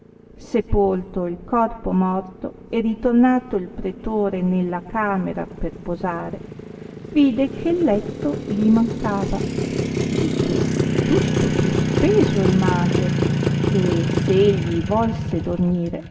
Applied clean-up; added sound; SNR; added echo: none; Motorcycle; 2 dB; reverberation time 2.7 s.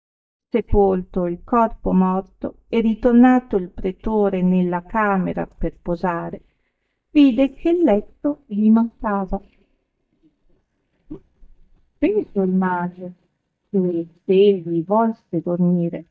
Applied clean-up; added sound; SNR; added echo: neural mask model DeepFilterNet 3.